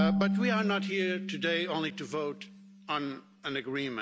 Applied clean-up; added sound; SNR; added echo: none; Marimba, xylophone / Wood; 1 dB; none.